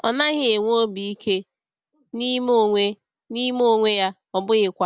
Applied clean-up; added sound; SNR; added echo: none; none; none; none.